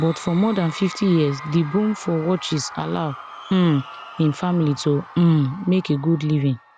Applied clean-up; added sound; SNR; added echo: none; Crowd / Cheering; 17 dB; none.